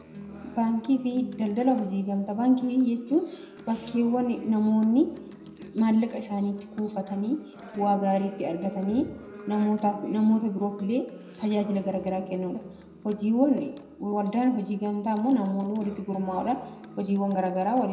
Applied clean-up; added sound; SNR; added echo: none; Acoustic guitar; 17 dB; reverberation time 0.7 s.